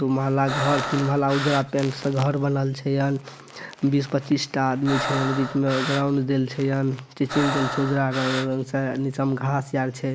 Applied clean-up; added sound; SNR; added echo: none; Breathing; 7 dB; none.